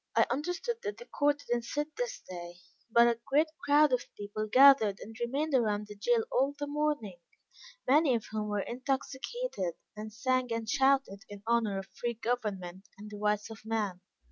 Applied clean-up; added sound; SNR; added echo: none; none; none; none.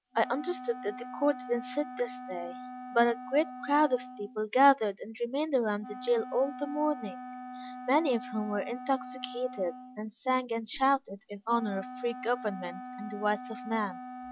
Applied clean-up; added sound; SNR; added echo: none; Wind instrument, woodwind instrument; 12 dB; none.